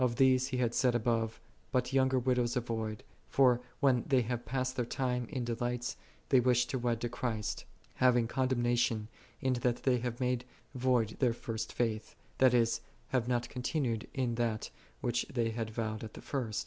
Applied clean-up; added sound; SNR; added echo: none; none; none; none.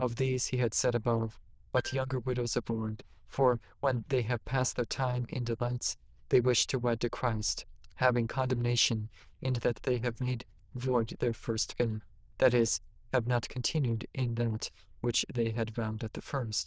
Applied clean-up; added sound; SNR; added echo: neural diffusion model UNIVERSE++.